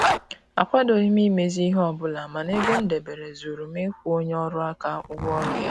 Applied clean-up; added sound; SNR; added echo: none; Zipper (clothing); 7 dB; none.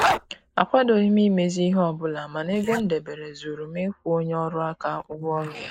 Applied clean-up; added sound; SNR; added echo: neural mask model Resemble Enhance denoiser.